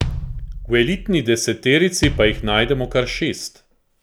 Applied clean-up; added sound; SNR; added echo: none; Bass drum; 9 dB; none.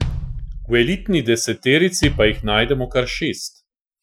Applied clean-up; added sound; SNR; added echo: classical method Wiener filter.